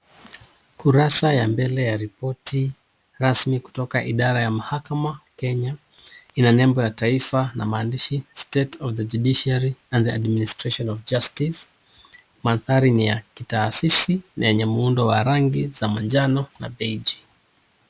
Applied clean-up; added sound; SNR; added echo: none; none; none; none.